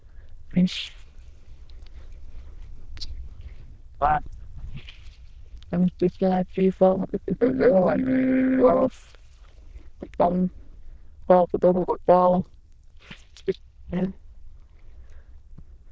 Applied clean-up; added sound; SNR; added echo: neural diffusion model UNIVERSE++.